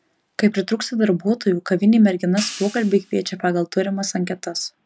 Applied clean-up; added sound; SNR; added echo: none; Hi-hat; 17 dB; none.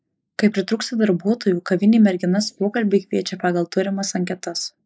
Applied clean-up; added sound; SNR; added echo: neural mask model Resemble Enhance denoiser.